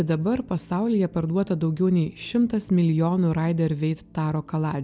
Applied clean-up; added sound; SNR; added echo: none; none; none; none.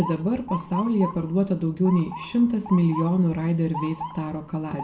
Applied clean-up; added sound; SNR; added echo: none; Motor vehicle (road) / Siren; 13 dB; reverberation time 0.3 s.